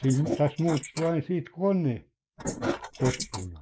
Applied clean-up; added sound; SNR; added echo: neural mask model Resemble Enhance denoiser.